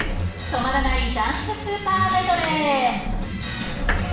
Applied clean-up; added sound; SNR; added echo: none; Domestic sounds, home sounds; 15 dB; reverberation time 0.6 s.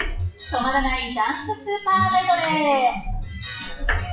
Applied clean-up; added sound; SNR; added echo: classical method WPE with log-MMSE.